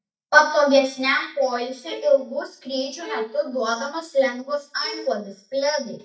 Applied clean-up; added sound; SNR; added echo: neural mask model DeepFilterNet 3.